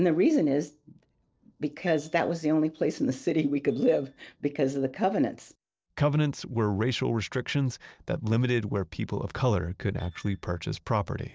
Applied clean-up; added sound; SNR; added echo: neural separator model SepFormer DNS4.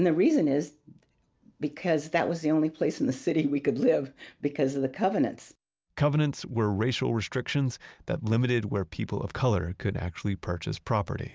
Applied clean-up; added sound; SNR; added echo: none; none; none; none.